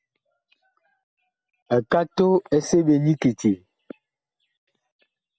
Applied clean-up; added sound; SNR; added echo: none; none; none; none.